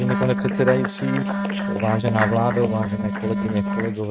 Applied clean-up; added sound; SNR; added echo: neural mask model RNNoise.